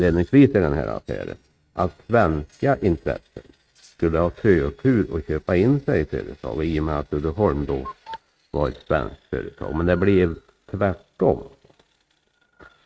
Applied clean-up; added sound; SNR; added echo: neural mask model RNNoise.